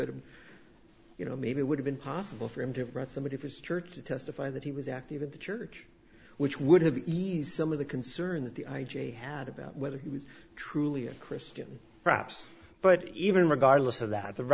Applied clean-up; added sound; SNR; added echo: none; none; none; none.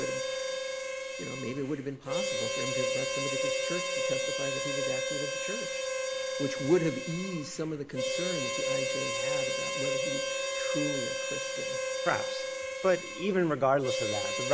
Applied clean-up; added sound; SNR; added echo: none; Harmonica; -2 dB; none.